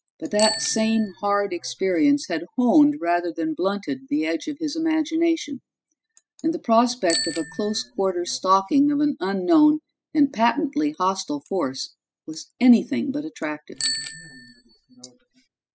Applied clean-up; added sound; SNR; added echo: classical method spectral subtraction.